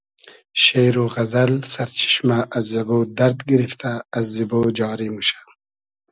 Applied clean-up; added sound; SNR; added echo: none; none; none; none.